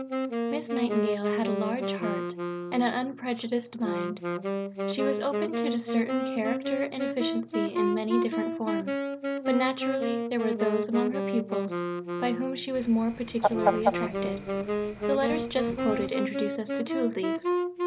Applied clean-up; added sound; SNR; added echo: none; Fowl + Wind instrument, woodwind instrument; -1 dB; none.